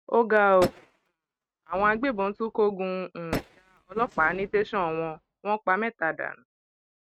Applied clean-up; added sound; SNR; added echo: neural mask model RNNoise.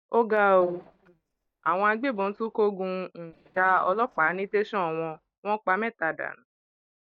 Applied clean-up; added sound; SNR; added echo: neural mask model DeepFilterNet 3.